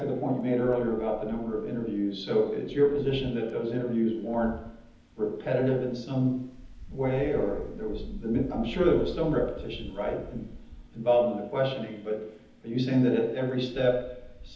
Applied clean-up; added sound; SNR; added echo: none; Wind; 16 dB; reverberation time 1.3 s.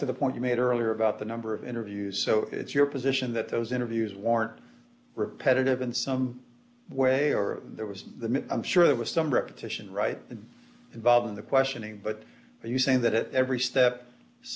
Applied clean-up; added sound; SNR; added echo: none; none; none; none.